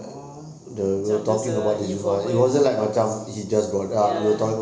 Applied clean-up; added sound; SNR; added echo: none; none; none; none.